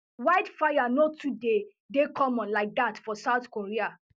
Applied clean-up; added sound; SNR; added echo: none; none; none; none.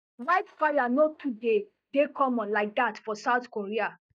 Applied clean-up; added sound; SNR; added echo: neural mask model DeepFilterNet 3.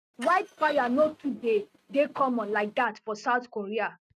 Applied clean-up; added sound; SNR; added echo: neural mask model RNNoise.